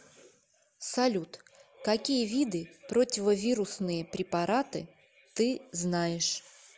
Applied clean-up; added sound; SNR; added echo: none; none; none; none.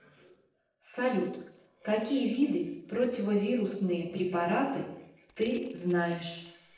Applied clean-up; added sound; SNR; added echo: neural separator model SepFormer DNS4.